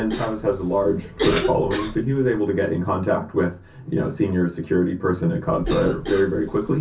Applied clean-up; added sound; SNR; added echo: none; Cough; 10 dB; reverberation time 0.3 s.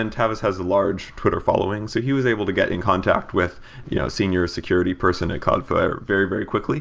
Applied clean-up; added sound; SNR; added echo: none; none; none; none.